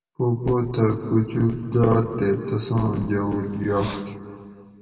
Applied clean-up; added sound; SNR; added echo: none; Hiss; 17 dB; reverberation time 2.2 s.